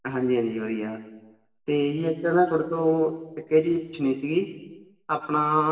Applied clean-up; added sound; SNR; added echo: none; none; none; reverberation time 1.2 s.